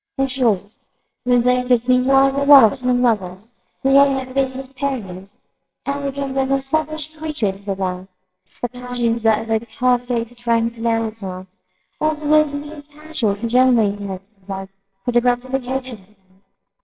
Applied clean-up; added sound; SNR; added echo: neural separator model SepFormer WHAMR!.